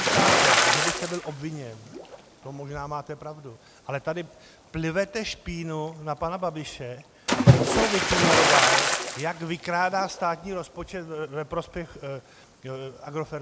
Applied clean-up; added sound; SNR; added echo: none; Splash, splatter; -4 dB; none.